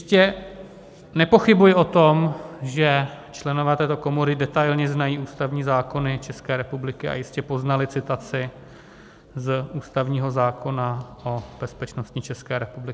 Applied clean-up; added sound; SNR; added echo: none; none; none; none.